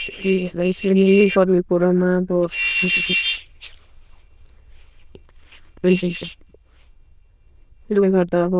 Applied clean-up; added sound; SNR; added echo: neural diffusion model UNIVERSE++.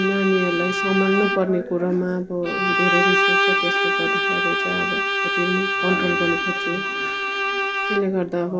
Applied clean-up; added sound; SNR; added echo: none; Bowed string instrument; -1 dB; none.